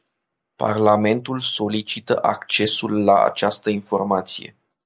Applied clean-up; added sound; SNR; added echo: none; none; none; none.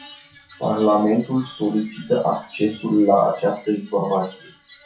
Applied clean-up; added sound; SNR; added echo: classical method WPE with log-MMSE.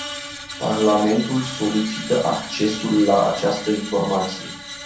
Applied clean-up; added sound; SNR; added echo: none; Screech; 11 dB; reverberation time 0.5 s.